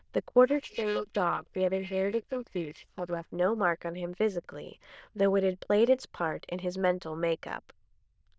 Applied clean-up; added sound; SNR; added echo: neural diffusion model UNIVERSE++.